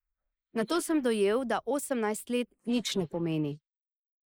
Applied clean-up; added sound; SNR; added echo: neural mask model Resemble Enhance denoiser.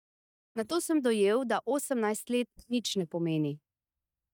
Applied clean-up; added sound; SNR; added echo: neural mask model DeepFilterNet 3.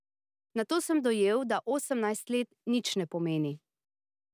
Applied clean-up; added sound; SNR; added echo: none; none; none; none.